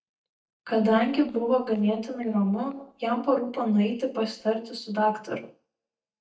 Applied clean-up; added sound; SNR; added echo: neural mask model DeepFilterNet 3.